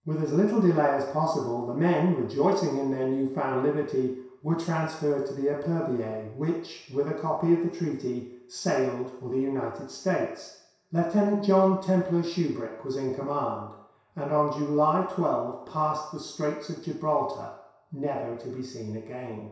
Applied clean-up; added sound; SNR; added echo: none; none; none; reverberation time 0.7 s.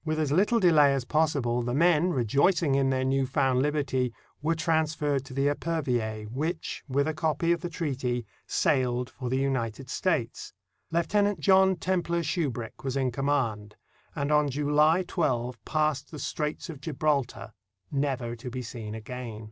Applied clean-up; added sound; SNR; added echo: none; none; none; none.